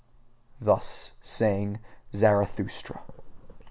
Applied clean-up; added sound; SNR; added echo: none; none; none; none.